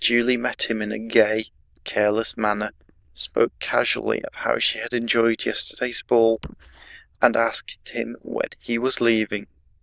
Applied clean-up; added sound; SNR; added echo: neural diffusion model UNIVERSE++.